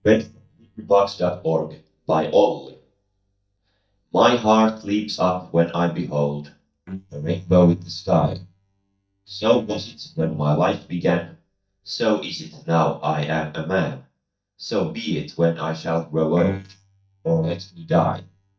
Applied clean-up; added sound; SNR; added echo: neural mask model DeepFilterNet 3.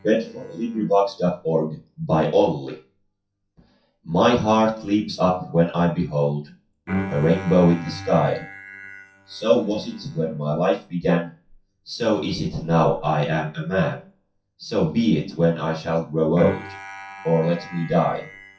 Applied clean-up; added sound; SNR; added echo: classical method WPE with log-MMSE.